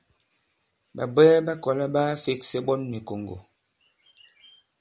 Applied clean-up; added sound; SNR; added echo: none; none; none; none.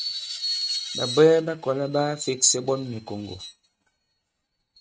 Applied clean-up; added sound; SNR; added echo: neural mask model RNNoise.